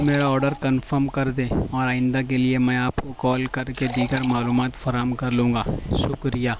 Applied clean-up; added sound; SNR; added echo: none; Liquid; 18 dB; none.